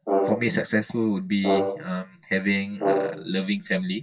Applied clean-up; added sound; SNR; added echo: classical method WPE with log-MMSE.